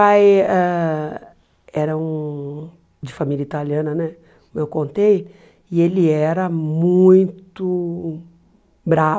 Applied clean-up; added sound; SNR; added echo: none; none; none; none.